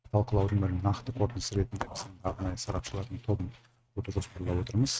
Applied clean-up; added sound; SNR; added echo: neural mask model RNNoise.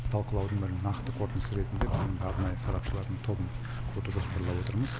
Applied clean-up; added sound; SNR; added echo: none; Zipper (clothing); 1 dB; none.